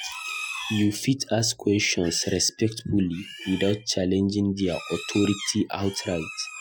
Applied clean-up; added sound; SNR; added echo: classical method Wiener filter.